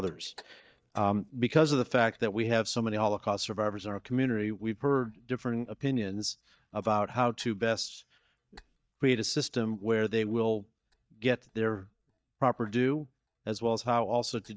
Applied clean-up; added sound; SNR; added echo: neural mask model DeepFilterNet 3.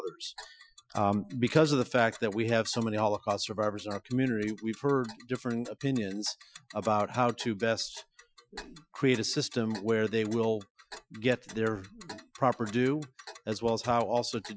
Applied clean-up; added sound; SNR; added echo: classical method Wiener filter.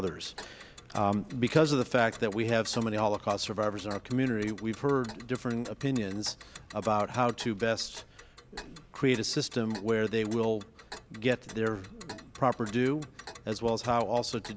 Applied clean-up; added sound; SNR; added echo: none; Tick; 18 dB; none.